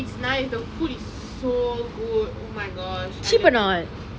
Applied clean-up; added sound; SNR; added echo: none; none; none; none.